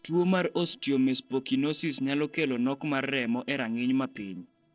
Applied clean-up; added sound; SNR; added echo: neural separator model SepFormer DNS4.